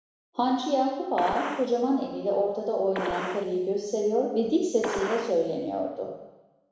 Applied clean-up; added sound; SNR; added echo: none; Gunshot, gunfire; 10 dB; reverberation time 1.0 s.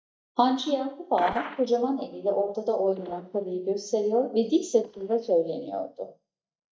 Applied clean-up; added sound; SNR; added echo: neural mask model DeepFilterNet 3.